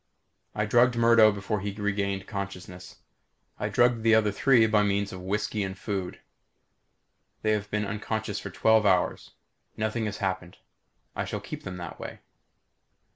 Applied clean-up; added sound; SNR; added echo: none; none; none; none.